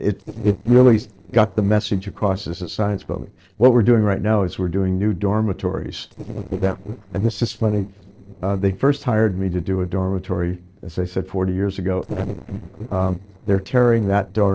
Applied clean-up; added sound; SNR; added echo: neural separator model SepFormer DNS4.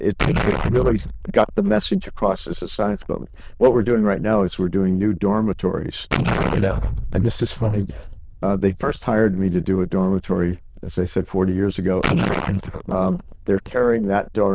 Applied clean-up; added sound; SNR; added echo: neural diffusion model UNIVERSE++.